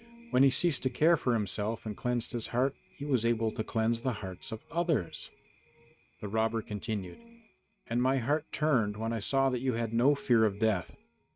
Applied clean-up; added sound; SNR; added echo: neural mask model RNNoise.